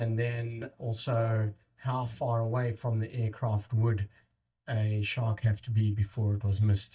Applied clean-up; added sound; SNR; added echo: neural mask model DeepFilterNet 3.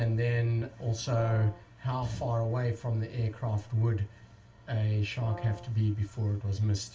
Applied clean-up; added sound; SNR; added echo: none; Brass instrument; 18 dB; reverberation time 0.2 s.